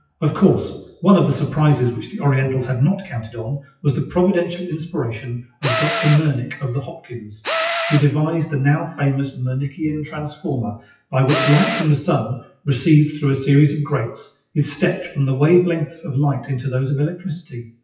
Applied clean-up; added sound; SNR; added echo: classical method WPE with log-MMSE.